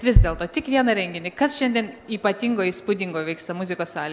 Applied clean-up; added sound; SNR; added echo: none; Bass drum; 1 dB; none.